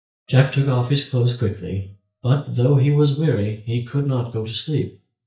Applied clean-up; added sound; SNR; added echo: neural mask model DeepFilterNet 3.